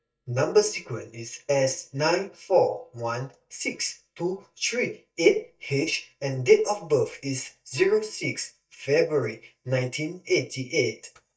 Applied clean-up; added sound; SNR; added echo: neural mask model DeepFilterNet 3.